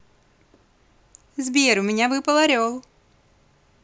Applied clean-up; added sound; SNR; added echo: none; none; none; none.